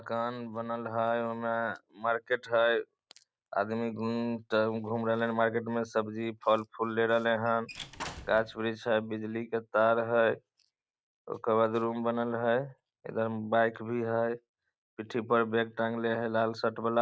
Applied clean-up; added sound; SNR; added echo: none; Squeak / Slam / Wood; 14 dB; none.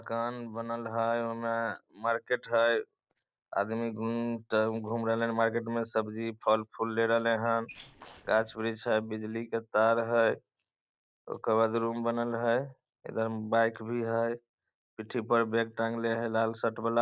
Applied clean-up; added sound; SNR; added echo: neural separator model SepFormer DNS4.